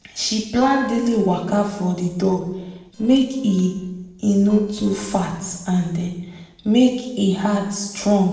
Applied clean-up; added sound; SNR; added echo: neural separator model SepFormer DNS4.